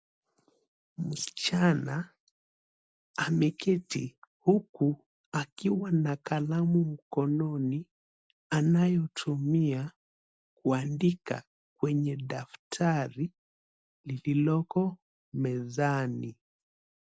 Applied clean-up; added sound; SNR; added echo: none; none; none; none.